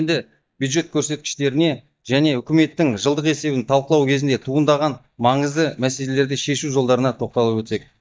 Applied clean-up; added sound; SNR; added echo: neural mask model DeepFilterNet 3.